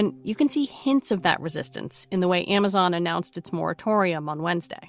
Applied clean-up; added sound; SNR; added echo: none; none; none; none.